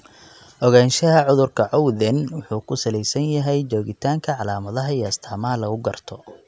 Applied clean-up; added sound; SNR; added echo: none; none; none; none.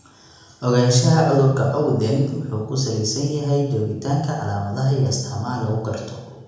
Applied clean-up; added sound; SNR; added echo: none; none; none; reverberation time 0.9 s.